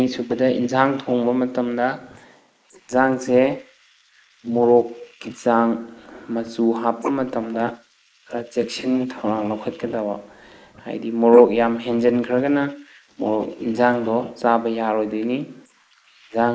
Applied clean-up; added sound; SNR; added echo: neural mask model Resemble Enhance denoiser.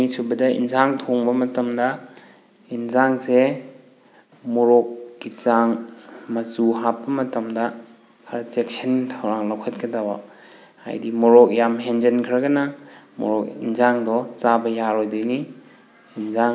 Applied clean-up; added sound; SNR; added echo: none; none; none; none.